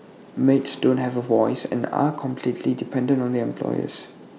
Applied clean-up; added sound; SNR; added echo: none; none; none; none.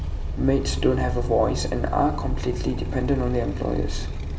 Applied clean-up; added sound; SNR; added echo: none; Motorcycle; 2 dB; reverberation time 1.6 s.